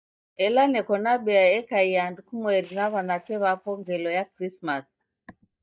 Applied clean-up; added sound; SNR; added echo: neural mask model DeepFilterNet 3.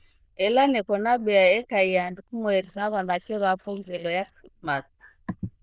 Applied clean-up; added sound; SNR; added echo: neural diffusion model UNIVERSE++.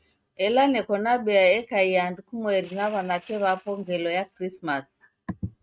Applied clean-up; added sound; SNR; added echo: neural mask model RNNoise.